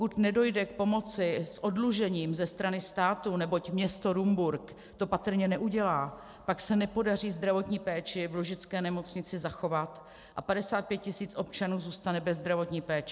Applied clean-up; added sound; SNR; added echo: none; none; none; none.